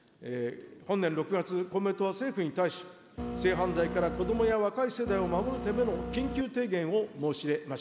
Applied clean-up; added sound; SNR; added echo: none; Printer; 5 dB; none.